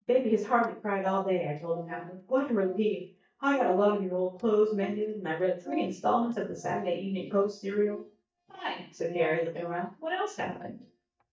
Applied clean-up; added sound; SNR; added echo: neural mask model DeepFilterNet 3.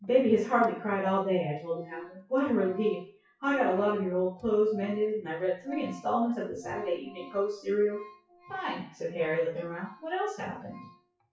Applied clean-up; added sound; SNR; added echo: classical method WPE with log-MMSE.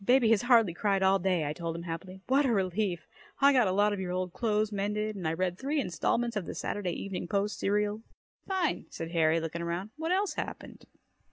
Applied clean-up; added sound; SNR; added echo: none; none; none; none.